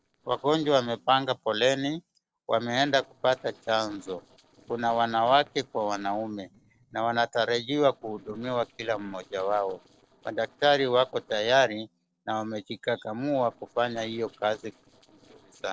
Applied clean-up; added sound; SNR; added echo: neural separator model SepFormer DNS4.